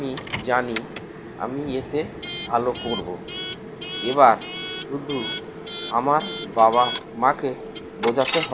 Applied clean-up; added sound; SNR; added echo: none; Coin (dropping) / Alarm; 7 dB; none.